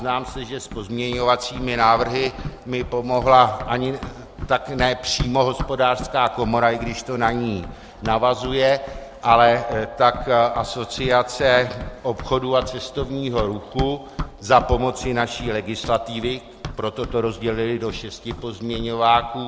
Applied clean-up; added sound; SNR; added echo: none; Run; 14 dB; none.